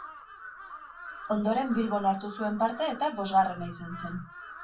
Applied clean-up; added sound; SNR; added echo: none; Crow; 14 dB; reverberation time 0.2 s.